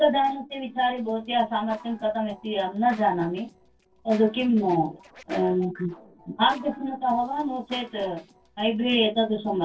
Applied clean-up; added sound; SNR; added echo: neural separator model SepFormer DNS4.